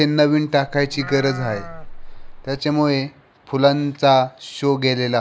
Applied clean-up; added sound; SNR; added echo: none; Livestock, farm animals, working animals; 13 dB; none.